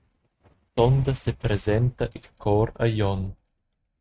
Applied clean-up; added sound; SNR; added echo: neural mask model RNNoise.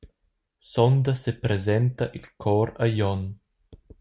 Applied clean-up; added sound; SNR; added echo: none; none; none; none.